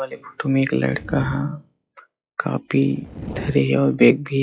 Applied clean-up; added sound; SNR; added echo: classical method log-MMSE.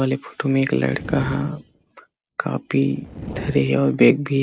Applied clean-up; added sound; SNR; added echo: none; Fire; 15 dB; none.